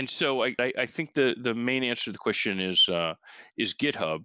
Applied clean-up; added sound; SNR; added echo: none; none; none; none.